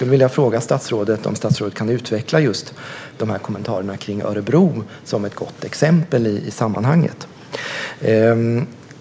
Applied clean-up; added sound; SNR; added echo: none; none; none; none.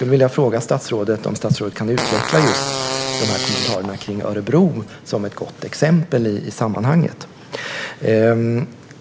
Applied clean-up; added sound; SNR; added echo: none; Fart; 5 dB; none.